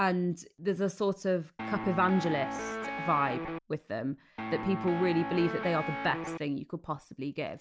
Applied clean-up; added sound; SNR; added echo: none; Guitar; 5 dB; none.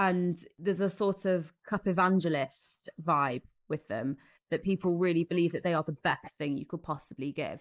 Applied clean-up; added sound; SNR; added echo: neural mask model Resemble Enhance denoiser.